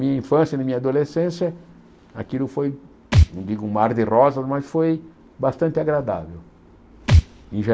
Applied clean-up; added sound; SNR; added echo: none; Thump, thud; 3 dB; none.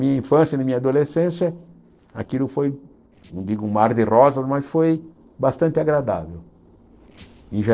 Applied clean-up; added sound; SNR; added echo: neural separator model SepFormer DNS4.